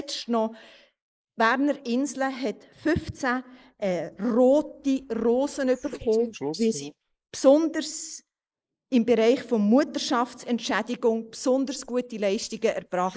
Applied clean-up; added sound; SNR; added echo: neural mask model Resemble Enhance denoiser.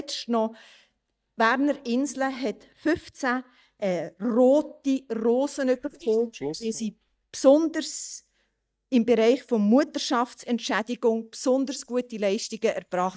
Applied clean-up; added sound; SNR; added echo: neural mask model DeepFilterNet 3.